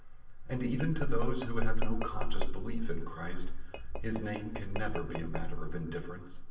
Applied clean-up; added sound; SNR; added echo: none; Tap / Glass; 16 dB; reverberation time 0.8 s.